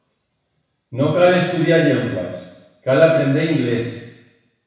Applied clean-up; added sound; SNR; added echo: none; none; none; reverberation time 1.0 s.